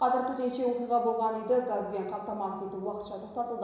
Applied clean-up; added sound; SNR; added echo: none; none; none; reverberation time 1.0 s.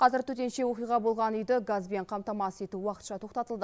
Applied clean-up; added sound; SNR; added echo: none; none; none; none.